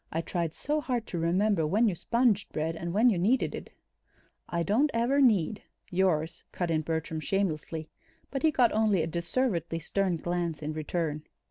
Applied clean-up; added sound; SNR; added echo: none; none; none; none.